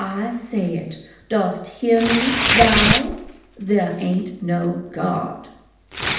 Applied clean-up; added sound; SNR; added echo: none; Tearing; 3 dB; reverberation time 0.8 s.